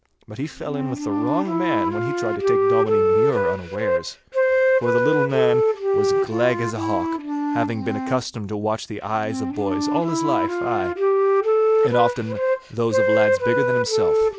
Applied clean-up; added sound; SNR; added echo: none; Wind instrument, woodwind instrument; -5 dB; none.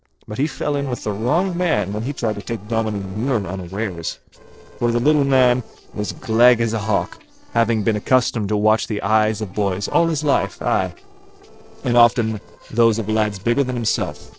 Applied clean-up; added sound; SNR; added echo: neural separator model SepFormer DNS4.